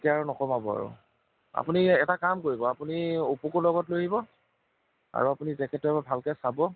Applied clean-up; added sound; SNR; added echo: none; none; none; none.